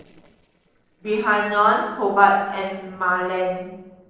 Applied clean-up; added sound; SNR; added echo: neural separator model SepFormer DNS4.